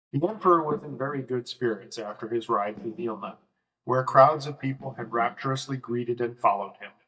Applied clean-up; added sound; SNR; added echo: neural mask model DeepFilterNet 3.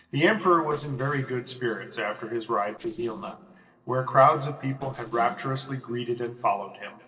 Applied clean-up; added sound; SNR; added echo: neural separator model SepFormer DNS4.